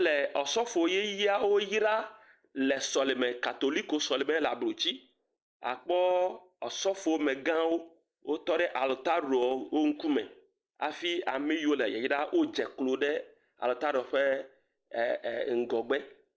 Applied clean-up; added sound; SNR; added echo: neural mask model Resemble Enhance denoiser.